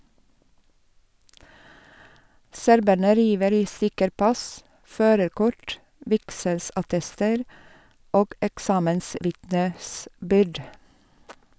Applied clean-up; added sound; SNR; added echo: none; none; none; none.